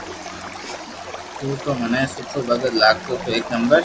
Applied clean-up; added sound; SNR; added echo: none; Stream; 14 dB; none.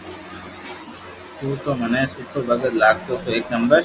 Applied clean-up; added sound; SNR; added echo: none; none; none; none.